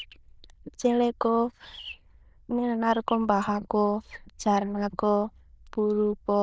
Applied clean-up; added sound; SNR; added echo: neural diffusion model UNIVERSE++.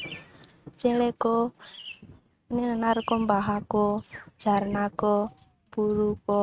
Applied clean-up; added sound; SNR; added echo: neural mask model RNNoise.